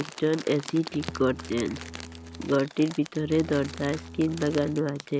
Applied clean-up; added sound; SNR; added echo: none; Bowed string instrument + Crumpling, crinkling; 13 dB; none.